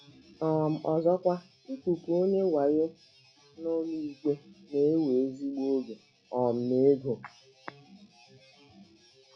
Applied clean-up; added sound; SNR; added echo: classical method log-MMSE.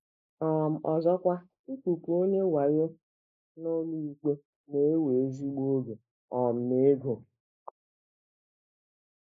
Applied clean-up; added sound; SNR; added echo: neural mask model Resemble Enhance denoiser.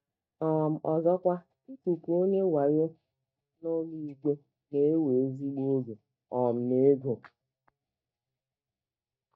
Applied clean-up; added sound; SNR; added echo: neural mask model DeepFilterNet 3.